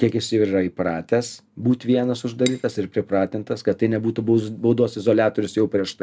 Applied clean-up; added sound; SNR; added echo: none; Cutlery, silverware / Dishes, pots, and pans; 14 dB; none.